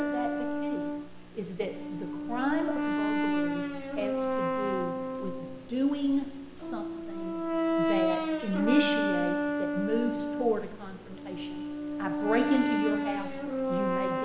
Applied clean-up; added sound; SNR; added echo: none; Brass instrument; -2 dB; reverberation time 2.0 s.